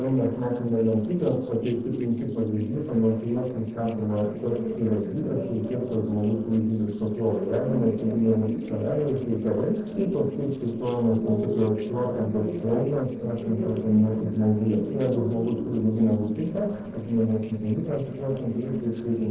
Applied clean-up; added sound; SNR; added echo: neural separator model SepFormer DNS4.